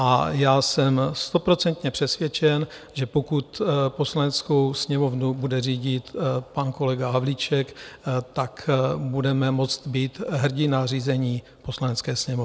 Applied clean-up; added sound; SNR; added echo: none; none; none; none.